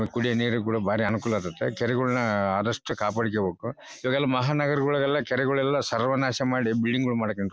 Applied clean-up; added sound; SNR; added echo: none; none; none; none.